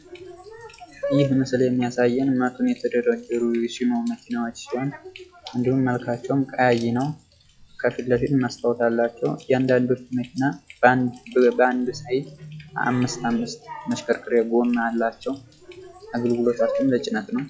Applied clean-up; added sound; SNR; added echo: classical method log-MMSE.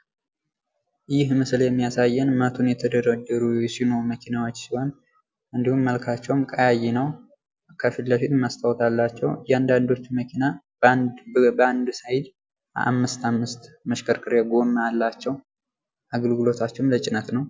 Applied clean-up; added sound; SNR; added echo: none; none; none; none.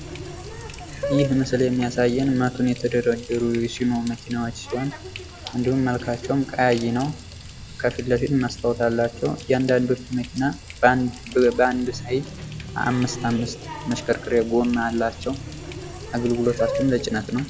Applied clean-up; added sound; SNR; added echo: none; Water tap, faucet; 11 dB; none.